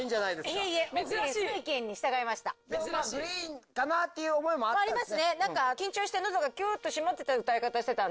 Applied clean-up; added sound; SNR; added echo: neural separator model SepFormer DNS4.